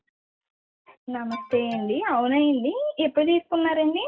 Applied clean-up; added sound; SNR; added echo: classical method log-MMSE.